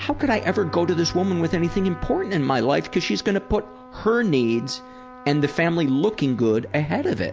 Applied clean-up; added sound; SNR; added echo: none; Bowed string instrument + Trumpet; 17 dB; none.